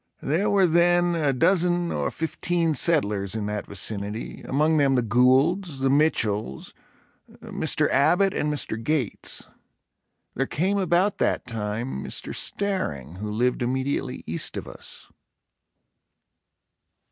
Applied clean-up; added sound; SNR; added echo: none; none; none; none.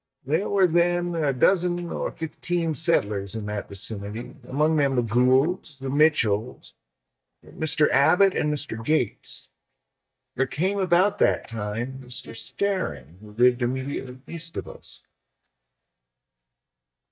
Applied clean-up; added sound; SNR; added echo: neural mask model DeepFilterNet 3.